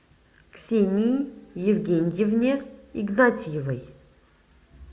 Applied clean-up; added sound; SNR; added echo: none; none; none; none.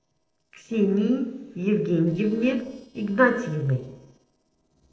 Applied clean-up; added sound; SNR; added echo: neural separator model SepFormer DNS4.